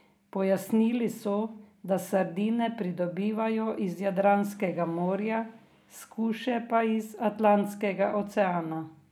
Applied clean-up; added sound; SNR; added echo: none; none; none; none.